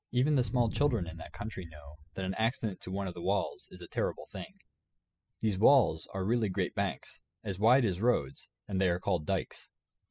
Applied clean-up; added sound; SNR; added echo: classical method spectral subtraction.